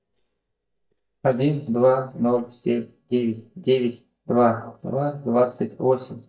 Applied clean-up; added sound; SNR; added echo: neural mask model DeepFilterNet 3.